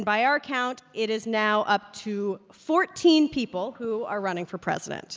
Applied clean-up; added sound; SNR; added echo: none; none; none; none.